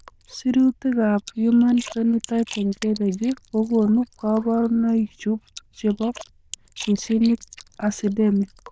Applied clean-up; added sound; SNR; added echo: neural diffusion model UNIVERSE++.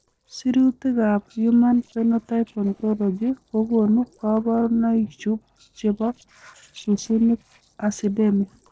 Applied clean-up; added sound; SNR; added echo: neural separator model SepFormer DNS4.